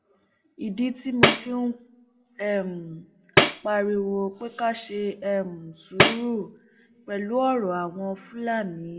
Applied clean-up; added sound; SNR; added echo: none; Tambourine; -2 dB; reverberation time 0.3 s.